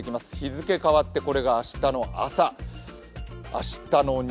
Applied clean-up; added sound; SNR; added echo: none; none; none; none.